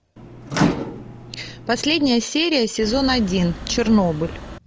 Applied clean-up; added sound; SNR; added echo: none; Microwave oven + Wind; 7 dB; none.